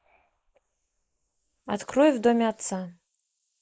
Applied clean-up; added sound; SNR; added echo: neural mask model Resemble Enhance denoiser.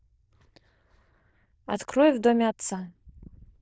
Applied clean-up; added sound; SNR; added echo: neural diffusion model UNIVERSE++.